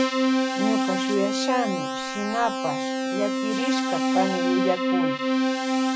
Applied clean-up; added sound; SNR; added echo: none; Keyboard (musical); -5 dB; none.